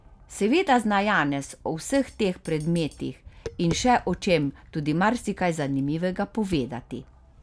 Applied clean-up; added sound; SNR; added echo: none; Tap; 19 dB; none.